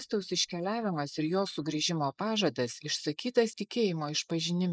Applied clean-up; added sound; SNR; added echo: neural mask model Resemble Enhance denoiser.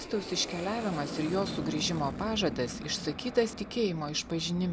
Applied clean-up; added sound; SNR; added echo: none; Aircraft; 8 dB; none.